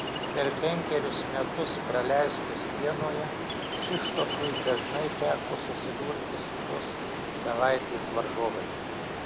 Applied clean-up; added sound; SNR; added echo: none; Ocean; 1 dB; none.